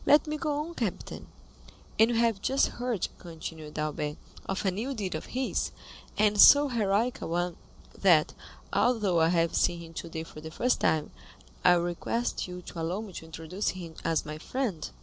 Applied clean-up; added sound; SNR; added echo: none; none; none; none.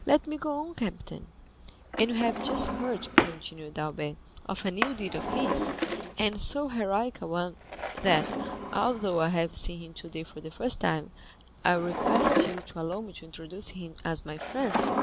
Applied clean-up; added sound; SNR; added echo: none; Drawer open or close; 3 dB; none.